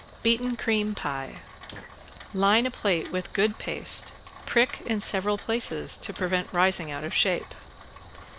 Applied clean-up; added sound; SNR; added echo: none; Rain + Fire; 18 dB; none.